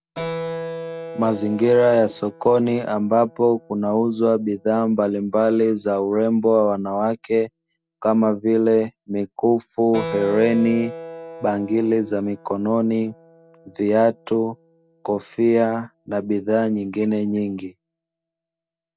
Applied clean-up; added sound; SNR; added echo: none; Keyboard (musical); 16 dB; none.